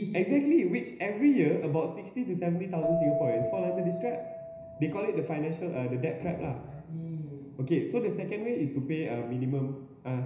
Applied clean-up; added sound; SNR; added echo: none; Keyboard (musical); 9 dB; reverberation time 0.9 s.